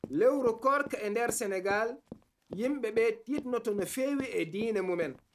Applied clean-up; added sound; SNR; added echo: none; Run; 16 dB; none.